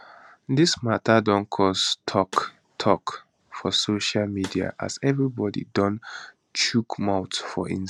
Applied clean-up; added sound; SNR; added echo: none; Snare drum; 17 dB; none.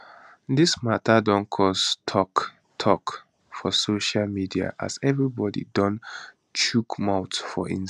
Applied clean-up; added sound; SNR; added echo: none; none; none; none.